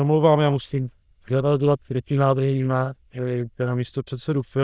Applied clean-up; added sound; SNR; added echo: neural diffusion model UNIVERSE++.